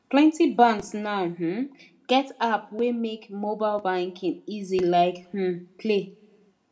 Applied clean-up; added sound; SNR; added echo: none; none; none; reverberation time 0.3 s.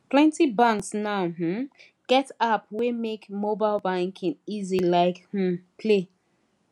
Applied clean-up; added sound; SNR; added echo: none; none; none; none.